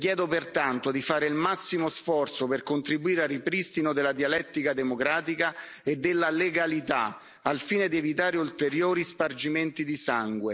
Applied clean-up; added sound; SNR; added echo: none; none; none; none.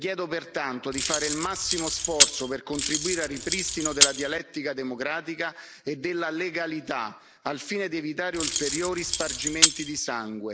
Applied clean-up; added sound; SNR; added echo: none; Keys jangling; -4 dB; none.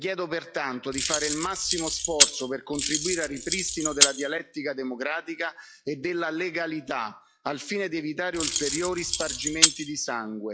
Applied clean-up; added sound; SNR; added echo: classical method log-MMSE.